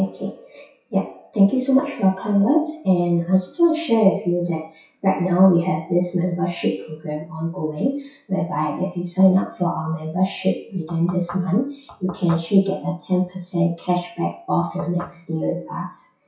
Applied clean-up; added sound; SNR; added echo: classical method WPE with log-MMSE.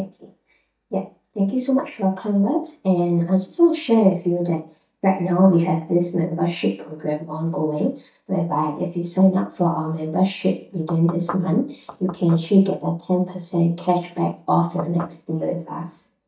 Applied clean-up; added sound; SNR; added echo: neural mask model DeepFilterNet 3.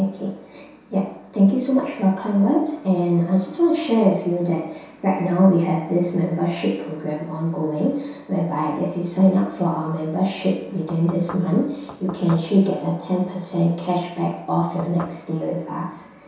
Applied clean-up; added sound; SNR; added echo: none; Knock / Wood; 15 dB; reverberation time 0.7 s.